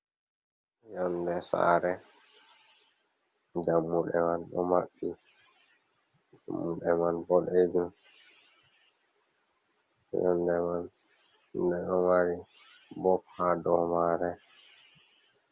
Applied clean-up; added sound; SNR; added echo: none; none; none; none.